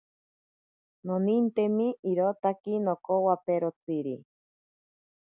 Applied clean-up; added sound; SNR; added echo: none; none; none; none.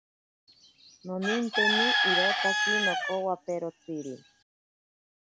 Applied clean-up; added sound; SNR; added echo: none; Bird / Chicken, rooster; -4 dB; none.